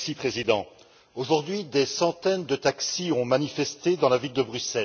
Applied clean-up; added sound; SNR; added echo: none; none; none; none.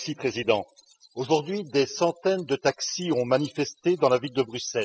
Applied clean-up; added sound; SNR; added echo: classical method spectral subtraction.